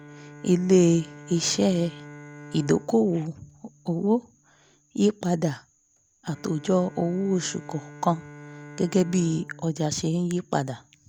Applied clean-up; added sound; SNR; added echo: none; Bowed string instrument; 20 dB; none.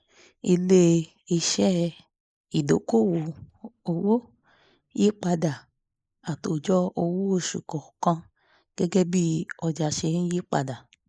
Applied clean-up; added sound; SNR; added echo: neural mask model Resemble Enhance denoiser.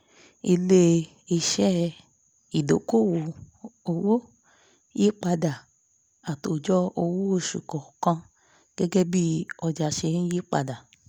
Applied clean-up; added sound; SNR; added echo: none; none; none; none.